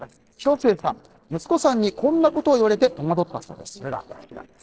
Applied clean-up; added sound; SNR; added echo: neural separator model SepFormer DNS4.